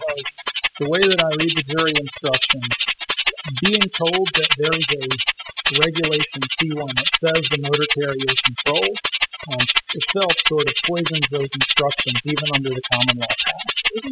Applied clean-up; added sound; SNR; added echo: classical method spectral subtraction.